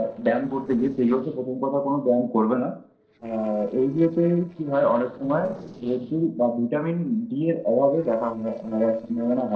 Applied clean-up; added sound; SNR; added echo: neural separator model SepFormer DNS4.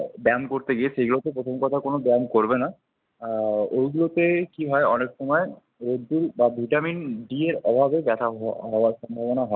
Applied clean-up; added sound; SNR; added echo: none; none; none; none.